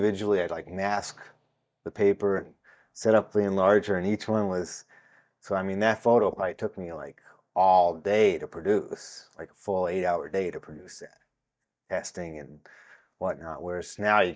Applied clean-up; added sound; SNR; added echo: neural mask model DeepFilterNet 3.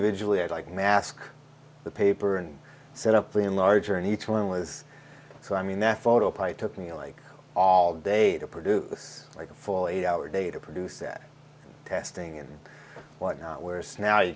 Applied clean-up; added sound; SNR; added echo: none; none; none; none.